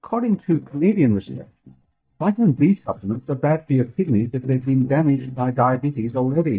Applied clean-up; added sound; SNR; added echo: neural mask model DeepFilterNet 3.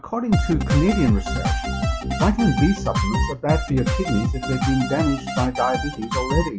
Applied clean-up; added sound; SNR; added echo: classical method WPE with log-MMSE.